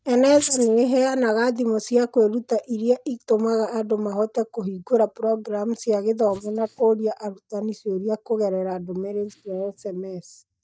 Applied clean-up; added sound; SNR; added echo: neural mask model DeepFilterNet 3.